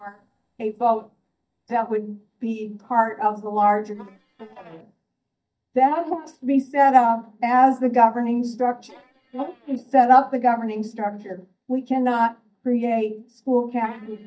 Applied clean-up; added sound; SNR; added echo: neural mask model DeepFilterNet 3.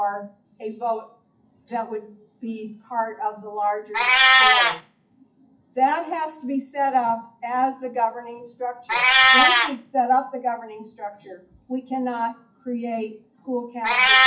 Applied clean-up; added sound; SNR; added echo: classical method WPE with log-MMSE.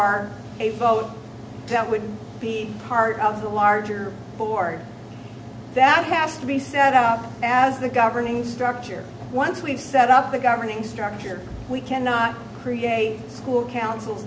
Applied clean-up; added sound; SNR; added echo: none; none; none; none.